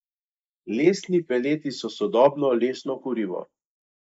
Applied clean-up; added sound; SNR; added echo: neural mask model Resemble Enhance denoiser.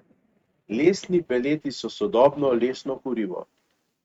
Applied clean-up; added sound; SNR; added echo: neural mask model RNNoise.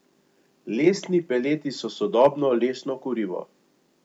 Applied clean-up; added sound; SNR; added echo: none; none; none; none.